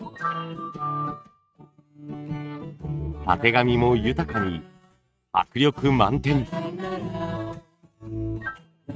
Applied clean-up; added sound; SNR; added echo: neural mask model RNNoise.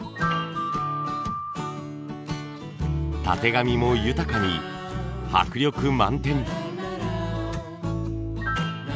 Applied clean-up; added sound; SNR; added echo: none; Piano; 13 dB; none.